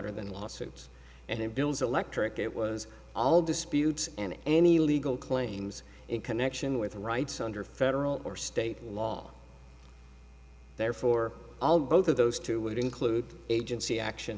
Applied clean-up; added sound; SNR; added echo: none; none; none; none.